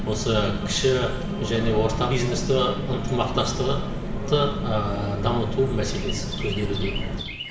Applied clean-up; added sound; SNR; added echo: none; Chirp, tweet; 18 dB; reverberation time 0.9 s.